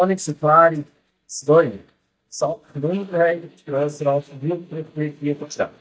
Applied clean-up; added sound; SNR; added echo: neural mask model DeepFilterNet 3.